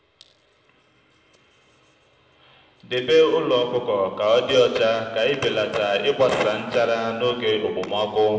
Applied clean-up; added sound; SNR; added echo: none; none; none; reverberation time 1.4 s.